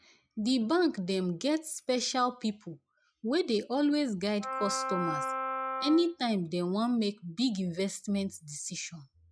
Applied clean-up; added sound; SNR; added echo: classical method log-MMSE.